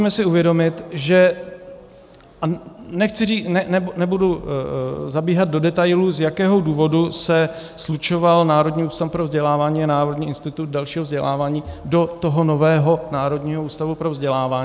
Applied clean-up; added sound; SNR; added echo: none; none; none; none.